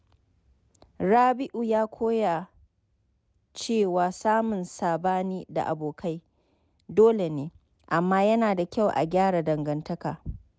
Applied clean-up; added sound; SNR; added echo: none; none; none; none.